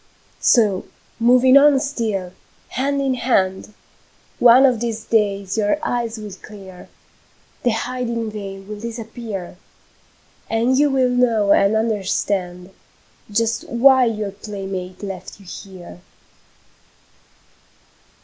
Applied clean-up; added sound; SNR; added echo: none; none; none; none.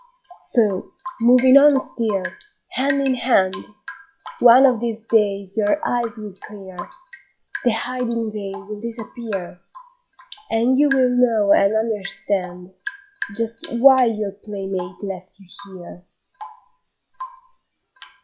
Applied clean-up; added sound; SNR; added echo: classical method log-MMSE.